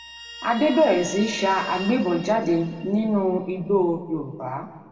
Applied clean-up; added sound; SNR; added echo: none; Guitar; 17 dB; reverberation time 1.7 s.